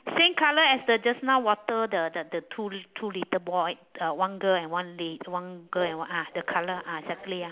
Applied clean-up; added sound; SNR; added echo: none; none; none; none.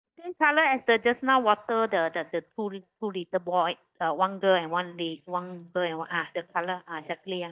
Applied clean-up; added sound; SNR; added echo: neural mask model DeepFilterNet 3.